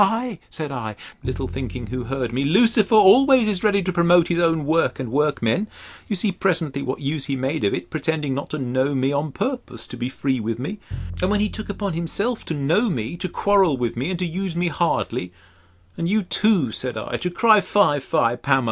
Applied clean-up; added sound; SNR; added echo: none; Bowed string instrument; 19 dB; none.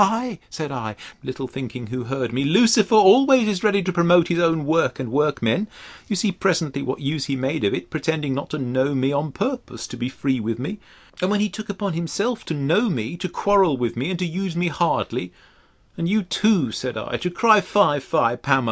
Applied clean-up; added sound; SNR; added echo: none; none; none; none.